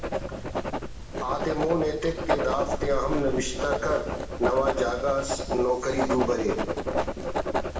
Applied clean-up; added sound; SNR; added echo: none; Writing; 1 dB; reverberation time 0.9 s.